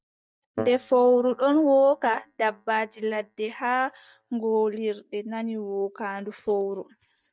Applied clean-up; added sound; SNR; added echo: neural mask model DeepFilterNet 3.